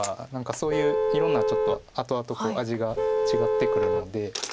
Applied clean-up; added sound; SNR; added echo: none; Vehicle horn, car horn, honking; -4 dB; none.